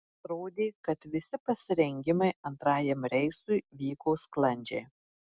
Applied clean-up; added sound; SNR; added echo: none; none; none; none.